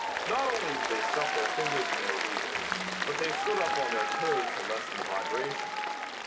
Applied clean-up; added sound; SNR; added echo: none; Applause; -3 dB; none.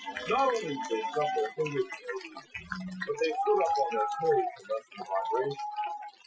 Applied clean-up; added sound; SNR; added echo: classical method Wiener filter.